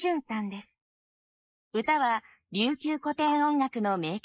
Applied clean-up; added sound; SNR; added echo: neural mask model Resemble Enhance denoiser.